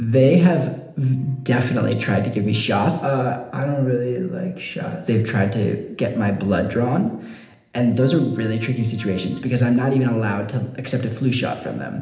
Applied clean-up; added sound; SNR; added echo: neural separator model SepFormer DNS4.